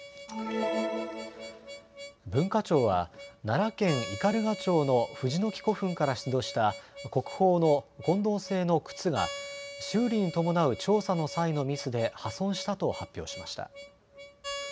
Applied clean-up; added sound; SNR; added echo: none; Harmonica; 15 dB; none.